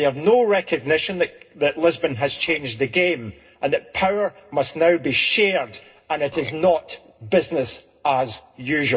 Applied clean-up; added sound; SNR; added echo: neural separator model SepFormer DNS4.